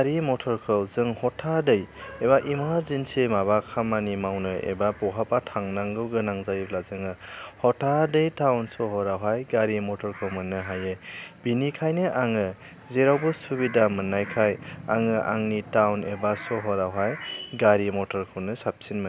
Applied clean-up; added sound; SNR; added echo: none; none; none; none.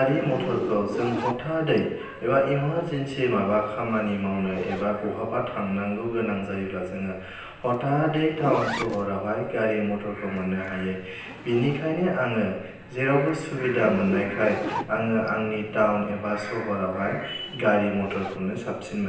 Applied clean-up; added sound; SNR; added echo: none; Zipper (clothing); 12 dB; reverberation time 0.9 s.